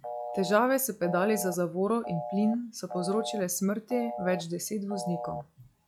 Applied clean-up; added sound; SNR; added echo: classical method log-MMSE.